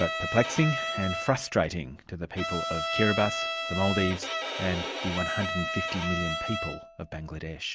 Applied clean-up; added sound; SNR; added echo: none; Bowed string instrument; 3 dB; none.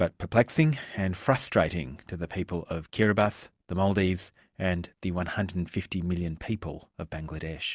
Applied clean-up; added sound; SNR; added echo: none; none; none; none.